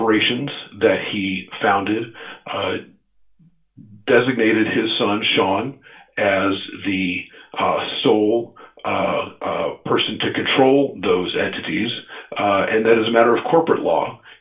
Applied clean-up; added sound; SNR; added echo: none; none; none; reverberation time 0.3 s.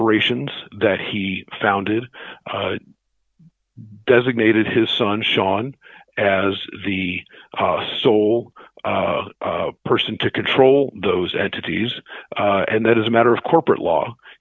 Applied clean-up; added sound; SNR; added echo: none; none; none; none.